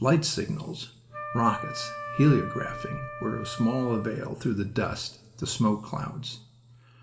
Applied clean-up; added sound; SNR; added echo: none; Wind instrument, woodwind instrument; 10 dB; reverberation time 1.4 s.